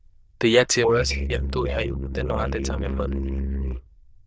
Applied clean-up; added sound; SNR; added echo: neural diffusion model UNIVERSE++.